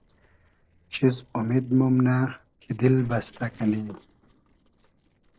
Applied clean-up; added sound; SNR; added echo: neural separator model SepFormer DNS4.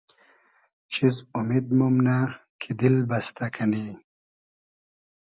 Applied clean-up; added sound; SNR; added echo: none; none; none; none.